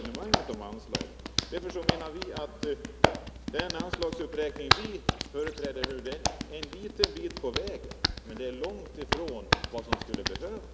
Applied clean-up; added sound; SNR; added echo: none; Hands; -5 dB; none.